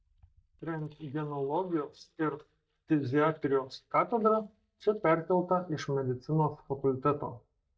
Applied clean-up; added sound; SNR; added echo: neural mask model DeepFilterNet 3.